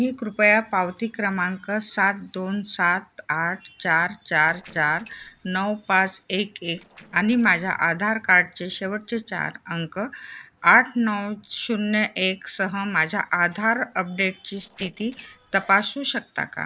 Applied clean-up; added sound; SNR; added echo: neural separator model SepFormer DNS4.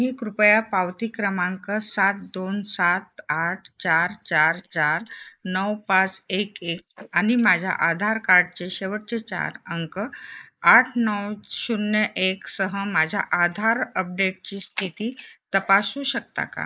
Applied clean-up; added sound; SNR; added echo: neural mask model Resemble Enhance denoiser.